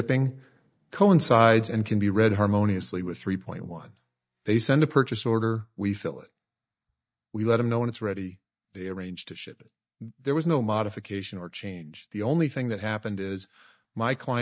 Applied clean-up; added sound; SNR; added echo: neural mask model DeepFilterNet 3.